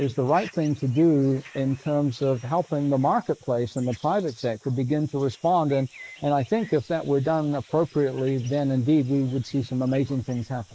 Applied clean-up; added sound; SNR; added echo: neural mask model Resemble Enhance denoiser.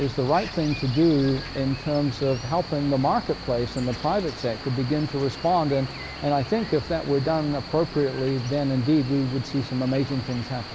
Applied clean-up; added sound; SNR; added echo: none; Cricket; 12 dB; none.